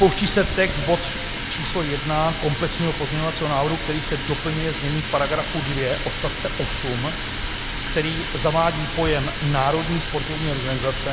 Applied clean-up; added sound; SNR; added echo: none; Water tap, faucet; 4 dB; none.